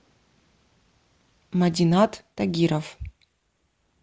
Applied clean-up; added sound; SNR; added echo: none; none; none; none.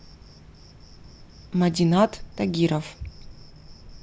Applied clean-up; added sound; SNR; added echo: none; Cricket; 18 dB; none.